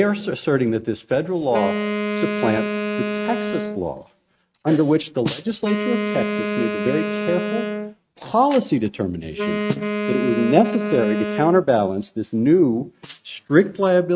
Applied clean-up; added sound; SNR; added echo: neural mask model RNNoise.